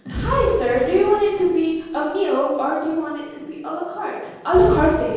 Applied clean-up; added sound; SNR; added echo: none; Boom; 12 dB; reverberation time 1.3 s.